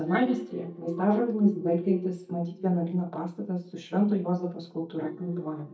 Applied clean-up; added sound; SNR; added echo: neural mask model DeepFilterNet 3.